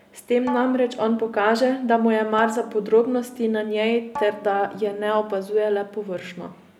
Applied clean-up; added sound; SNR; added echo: none; Bowed string instrument; 16 dB; none.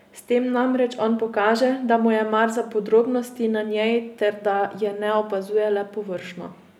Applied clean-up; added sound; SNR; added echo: none; none; none; none.